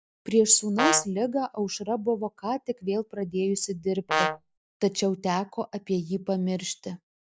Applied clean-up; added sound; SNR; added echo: none; Brass instrument; 0 dB; none.